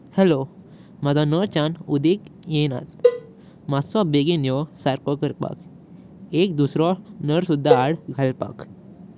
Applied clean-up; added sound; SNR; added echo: none; Cowbell; 2 dB; none.